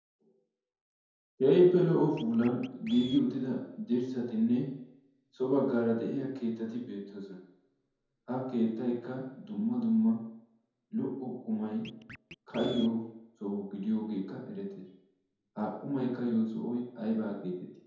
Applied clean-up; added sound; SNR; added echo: none; Scratching (performance technique); 19 dB; reverberation time 0.9 s.